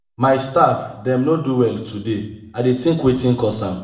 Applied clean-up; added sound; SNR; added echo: none; none; none; reverberation time 0.8 s.